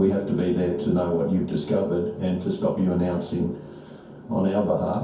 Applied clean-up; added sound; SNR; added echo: none; none; none; reverberation time 0.6 s.